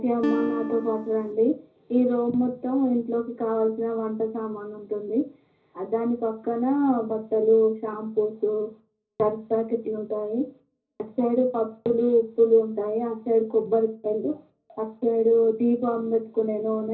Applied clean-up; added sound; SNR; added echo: none; Acoustic guitar; 4 dB; reverberation time 0.5 s.